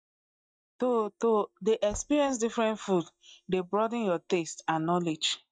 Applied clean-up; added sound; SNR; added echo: neural mask model DeepFilterNet 3.